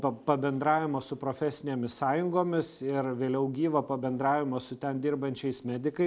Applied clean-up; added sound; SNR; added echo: none; none; none; none.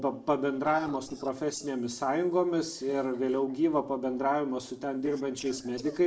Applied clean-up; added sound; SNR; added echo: neural separator model SepFormer DNS4.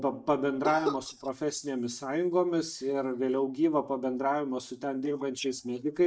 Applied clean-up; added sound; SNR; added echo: neural mask model DeepFilterNet 3.